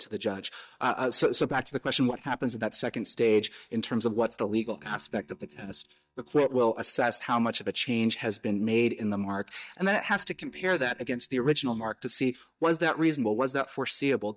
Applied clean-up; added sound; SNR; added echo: neural mask model DeepFilterNet 3.